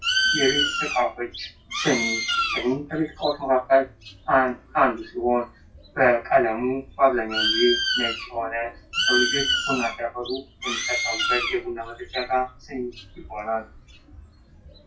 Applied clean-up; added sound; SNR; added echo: classical method WPE with log-MMSE.